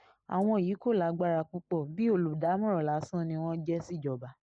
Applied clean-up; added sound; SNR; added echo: neural mask model Resemble Enhance denoiser.